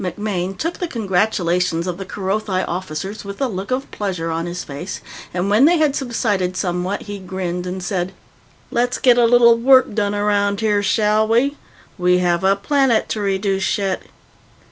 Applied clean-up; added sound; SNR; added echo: none; none; none; none.